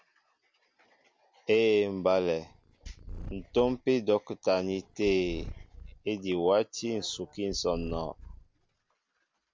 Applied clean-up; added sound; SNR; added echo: none; Purr; 14 dB; none.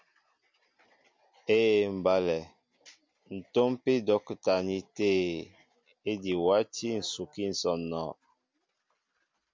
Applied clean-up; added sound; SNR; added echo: none; none; none; none.